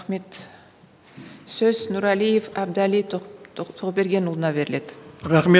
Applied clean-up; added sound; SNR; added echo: none; none; none; none.